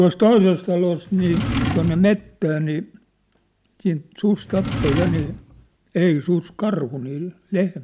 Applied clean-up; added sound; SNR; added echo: none; Drawer open or close; 5 dB; none.